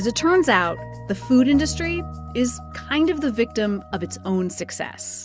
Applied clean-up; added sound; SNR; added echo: none; none; none; none.